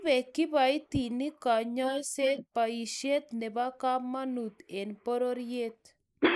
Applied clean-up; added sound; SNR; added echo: neural mask model Resemble Enhance denoiser.